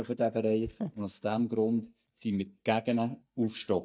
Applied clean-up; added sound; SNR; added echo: neural mask model DeepFilterNet 3.